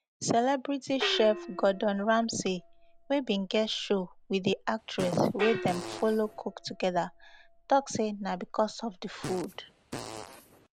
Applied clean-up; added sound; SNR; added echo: none; Fart + Gong; 12 dB; none.